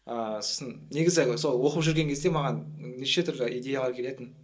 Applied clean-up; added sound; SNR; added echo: none; none; none; reverberation time 0.2 s.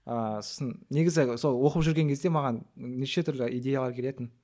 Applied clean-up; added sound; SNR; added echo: none; none; none; none.